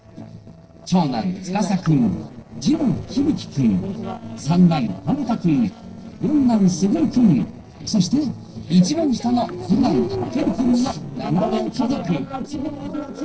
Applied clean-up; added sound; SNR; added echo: neural separator model SepFormer DNS4.